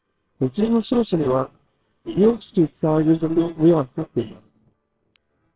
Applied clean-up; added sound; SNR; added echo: neural separator model SepFormer WHAMR!.